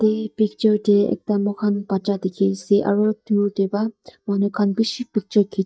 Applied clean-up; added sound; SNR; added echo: neural mask model DeepFilterNet 3.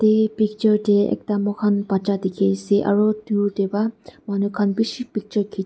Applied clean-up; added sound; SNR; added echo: none; none; none; none.